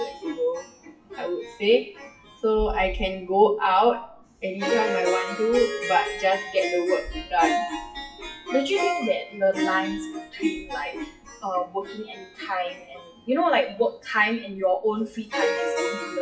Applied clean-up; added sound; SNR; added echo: classical method WPE with log-MMSE.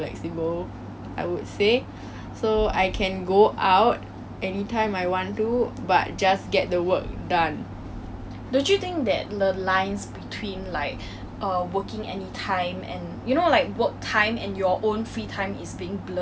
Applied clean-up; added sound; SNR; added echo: none; none; none; none.